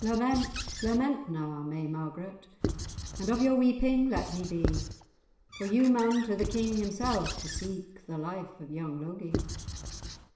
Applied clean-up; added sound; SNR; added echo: none; Squeak / Writing; 7 dB; reverberation time 0.7 s.